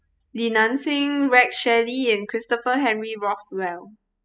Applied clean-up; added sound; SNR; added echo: classical method spectral subtraction.